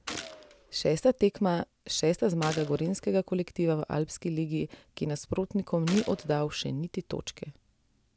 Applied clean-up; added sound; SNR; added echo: none; Gunshot, gunfire; 14 dB; none.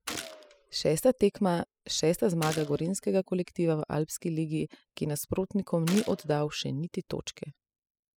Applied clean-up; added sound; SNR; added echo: classical method spectral subtraction.